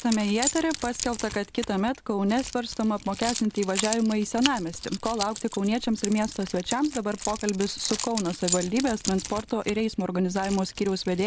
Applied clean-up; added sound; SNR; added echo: none; Keys jangling; 9 dB; none.